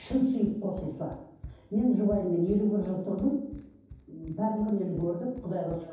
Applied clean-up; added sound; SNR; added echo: none; Run; 18 dB; reverberation time 0.9 s.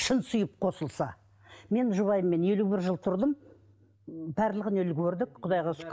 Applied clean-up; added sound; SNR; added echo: none; none; none; none.